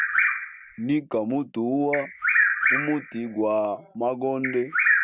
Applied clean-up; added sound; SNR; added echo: none; Bird vocalization, bird call, bird song; -1 dB; none.